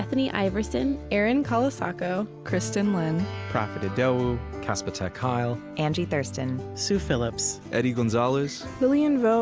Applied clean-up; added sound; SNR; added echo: none; none; none; none.